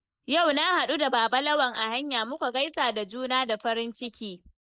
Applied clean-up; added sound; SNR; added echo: neural mask model Resemble Enhance denoiser.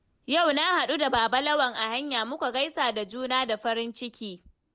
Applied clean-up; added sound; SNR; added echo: none; none; none; none.